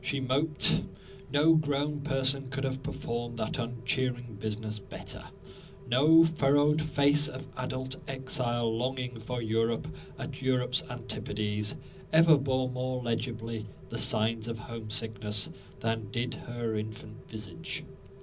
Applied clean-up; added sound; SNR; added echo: none; Rain; 18 dB; reverberation time 0.4 s.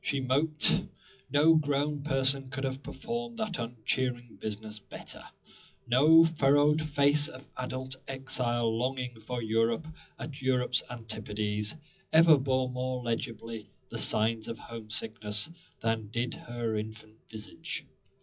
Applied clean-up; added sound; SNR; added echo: classical method WPE with log-MMSE.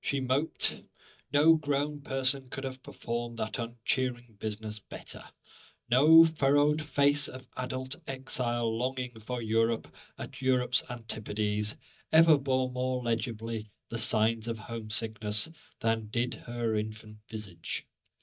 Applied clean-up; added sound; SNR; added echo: neural mask model DeepFilterNet 3.